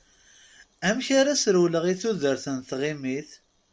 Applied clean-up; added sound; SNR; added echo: none; none; none; none.